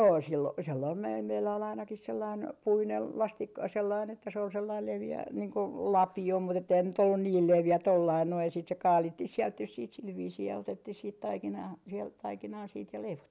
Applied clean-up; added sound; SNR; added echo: none; none; none; none.